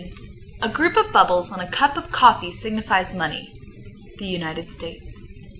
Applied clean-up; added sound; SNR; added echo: none; none; none; none.